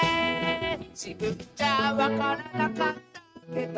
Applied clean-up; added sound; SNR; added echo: neural mask model RNNoise.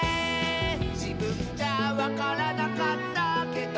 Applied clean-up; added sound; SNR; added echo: none; Guitar + Wind instrument, woodwind instrument; 17 dB; none.